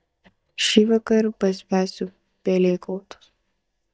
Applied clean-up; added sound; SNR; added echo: neural mask model DeepFilterNet 3.